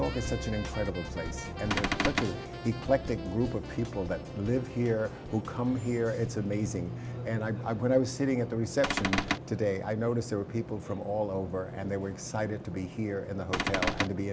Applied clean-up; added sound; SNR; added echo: none; Cupboard open or close / Door; -1 dB; none.